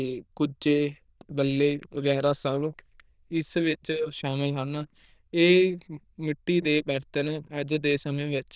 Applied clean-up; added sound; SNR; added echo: neural diffusion model UNIVERSE++.